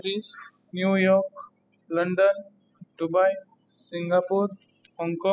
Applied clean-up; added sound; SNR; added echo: classical method spectral subtraction.